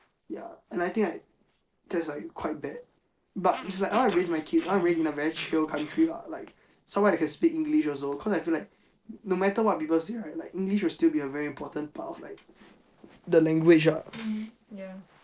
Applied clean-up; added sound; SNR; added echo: neural separator model SepFormer DNS4.